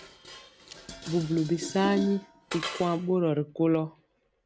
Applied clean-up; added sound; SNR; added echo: none; Dishes, pots, and pans; 12 dB; none.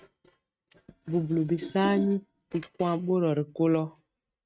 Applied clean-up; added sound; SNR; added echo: neural mask model RNNoise.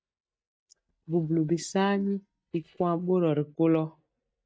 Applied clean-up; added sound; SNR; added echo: neural mask model DeepFilterNet 3.